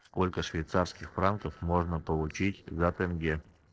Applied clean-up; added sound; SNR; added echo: neural separator model SepFormer DNS4.